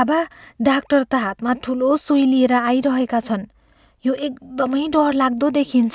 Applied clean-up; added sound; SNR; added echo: none; none; none; none.